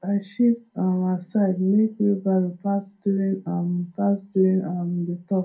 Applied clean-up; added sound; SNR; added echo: none; none; none; reverberation time 0.2 s.